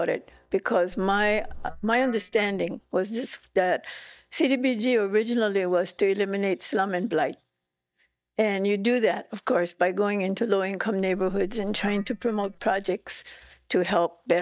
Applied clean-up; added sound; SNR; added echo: neural mask model DeepFilterNet 3.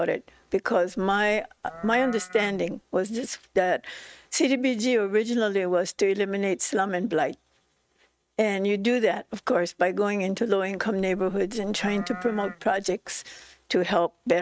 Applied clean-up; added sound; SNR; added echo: neural mask model RNNoise.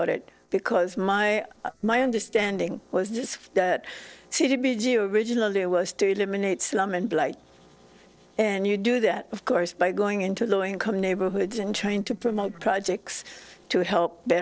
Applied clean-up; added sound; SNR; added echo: neural separator model SepFormer DNS4.